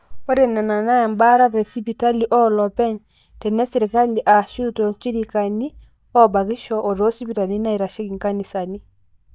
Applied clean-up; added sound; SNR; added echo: neural mask model DeepFilterNet 3.